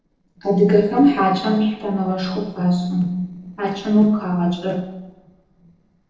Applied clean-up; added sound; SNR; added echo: neural separator model SepFormer DNS4.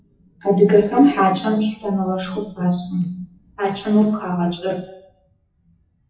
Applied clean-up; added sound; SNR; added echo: classical method WPE with log-MMSE.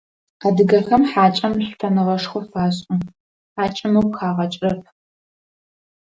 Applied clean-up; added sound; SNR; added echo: none; none; none; none.